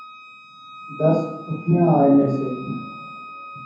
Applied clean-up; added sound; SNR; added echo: none; Wind instrument, woodwind instrument; 17 dB; reverberation time 0.9 s.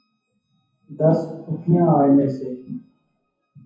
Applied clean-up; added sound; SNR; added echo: classical method WPE with log-MMSE.